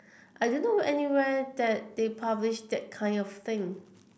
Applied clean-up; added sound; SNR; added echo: none; none; none; none.